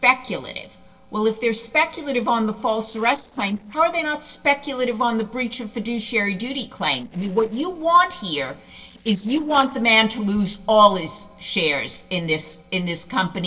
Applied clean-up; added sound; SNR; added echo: neural separator model SepFormer DNS4.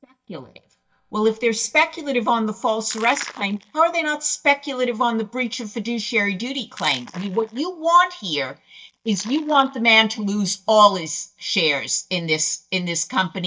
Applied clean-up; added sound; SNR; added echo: neural mask model DeepFilterNet 3.